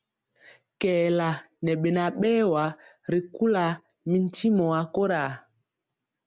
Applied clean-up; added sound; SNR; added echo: none; none; none; none.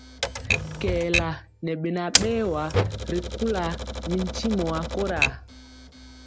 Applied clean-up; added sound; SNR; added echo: none; Typewriter; 0 dB; none.